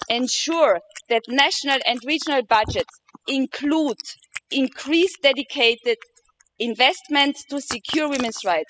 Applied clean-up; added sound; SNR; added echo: classical method spectral subtraction.